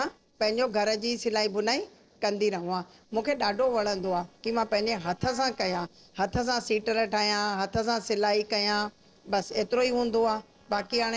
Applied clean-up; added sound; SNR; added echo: neural separator model SepFormer DNS4.